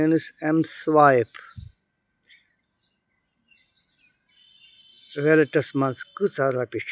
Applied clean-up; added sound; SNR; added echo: none; none; none; none.